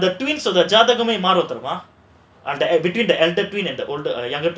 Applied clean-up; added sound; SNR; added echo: none; none; none; none.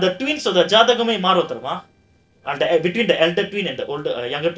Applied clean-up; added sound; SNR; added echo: neural separator model SepFormer DNS4.